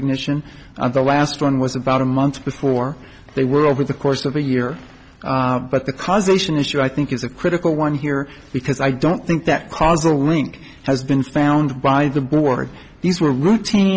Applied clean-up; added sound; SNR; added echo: none; none; none; none.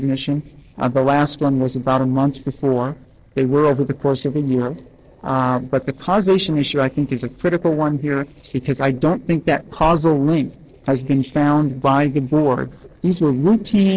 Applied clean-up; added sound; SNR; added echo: neural separator model SepFormer DNS4.